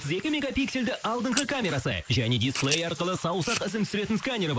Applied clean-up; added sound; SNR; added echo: neural mask model Resemble Enhance denoiser.